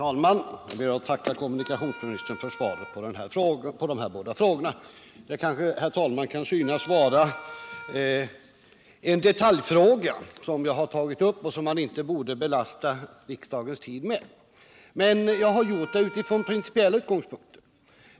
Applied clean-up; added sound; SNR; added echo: none; Wind instrument, woodwind instrument; 16 dB; none.